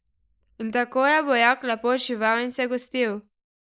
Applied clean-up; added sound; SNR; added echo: neural mask model Resemble Enhance denoiser.